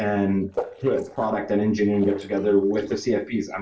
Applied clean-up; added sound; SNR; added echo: neural separator model SepFormer DNS4.